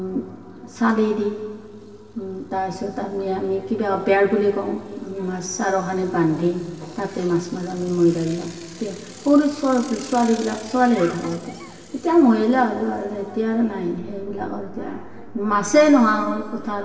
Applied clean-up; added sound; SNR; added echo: none; Bicycle; 20 dB; reverberation time 2.0 s.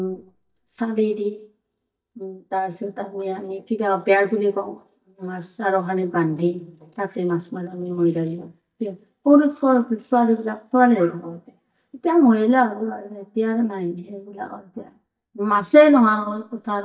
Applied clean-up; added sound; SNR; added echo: neural mask model DeepFilterNet 3.